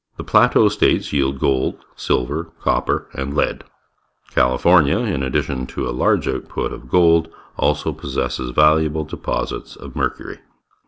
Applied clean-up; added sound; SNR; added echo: none; none; none; none.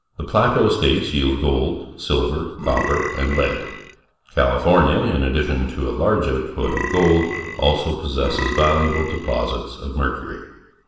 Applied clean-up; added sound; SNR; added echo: none; Burping, eructation; 8 dB; reverberation time 1.0 s.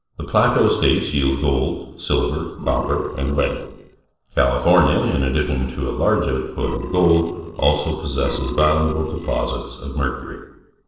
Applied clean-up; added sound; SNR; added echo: neural separator model SepFormer DNS4.